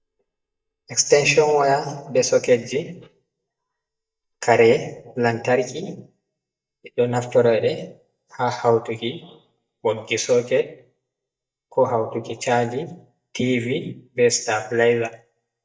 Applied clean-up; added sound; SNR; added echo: neural mask model DeepFilterNet 3.